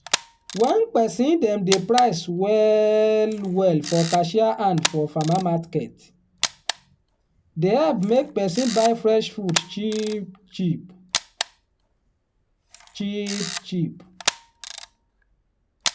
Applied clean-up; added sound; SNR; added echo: none; Camera; 11 dB; none.